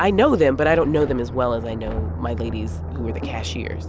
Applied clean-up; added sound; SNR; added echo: none; Thunder; 12 dB; none.